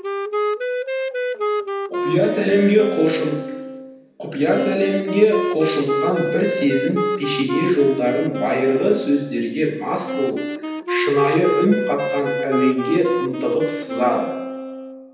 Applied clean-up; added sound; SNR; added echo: none; Wind instrument, woodwind instrument; 4 dB; reverberation time 0.9 s.